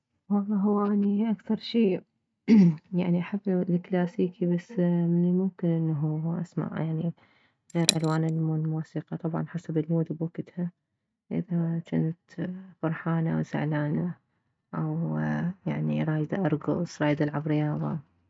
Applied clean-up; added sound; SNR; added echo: neural mask model RNNoise.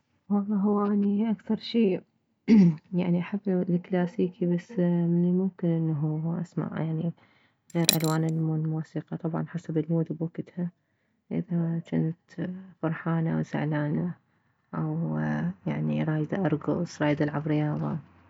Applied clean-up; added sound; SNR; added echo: none; Coin (dropping); 3 dB; none.